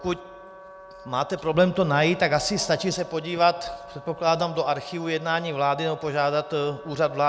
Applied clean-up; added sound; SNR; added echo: none; Wind instrument, woodwind instrument; 20 dB; none.